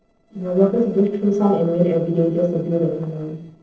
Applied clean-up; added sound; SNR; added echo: neural separator model SepFormer DNS4.